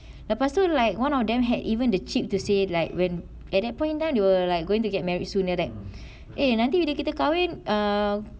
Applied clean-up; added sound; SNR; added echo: none; none; none; none.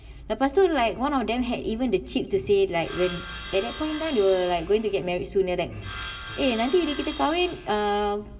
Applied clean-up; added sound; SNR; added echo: none; Sawing; 9 dB; reverberation time 0.7 s.